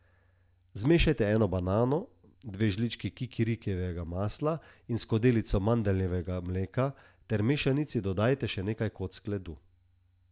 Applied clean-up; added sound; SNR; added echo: none; none; none; none.